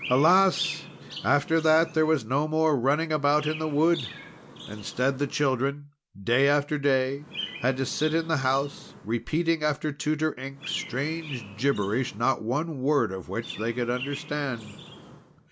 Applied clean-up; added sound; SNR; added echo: none; Chirp, tweet; 15 dB; none.